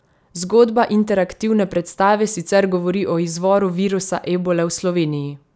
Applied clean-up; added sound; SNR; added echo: none; none; none; none.